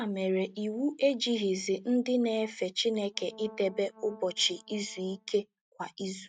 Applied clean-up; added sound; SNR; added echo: neural mask model RNNoise.